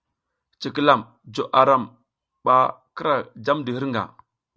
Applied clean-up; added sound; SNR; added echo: none; none; none; none.